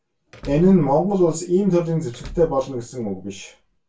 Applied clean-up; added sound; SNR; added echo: none; Door / Car; 20 dB; reverberation time 0.2 s.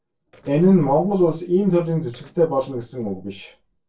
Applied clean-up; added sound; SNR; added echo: neural separator model SepFormer DNS4.